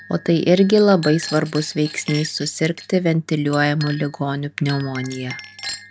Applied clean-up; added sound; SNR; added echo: none; Chink, clink; 16 dB; none.